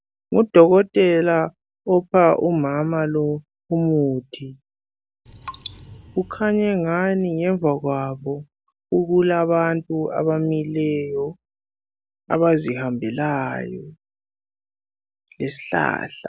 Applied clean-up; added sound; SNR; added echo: none; Raindrop; 20 dB; none.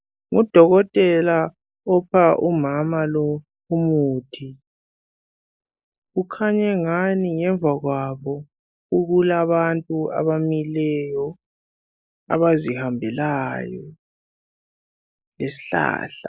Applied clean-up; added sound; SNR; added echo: neural mask model Resemble Enhance denoiser.